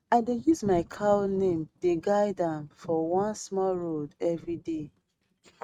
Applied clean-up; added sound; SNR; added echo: neural mask model RNNoise.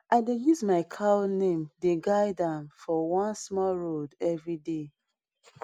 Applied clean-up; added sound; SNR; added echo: none; none; none; none.